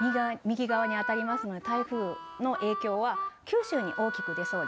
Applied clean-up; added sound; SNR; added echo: none; Harmonica; 5 dB; none.